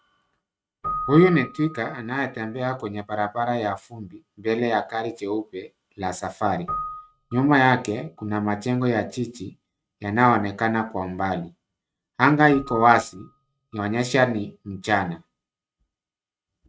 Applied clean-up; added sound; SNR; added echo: neural mask model RNNoise.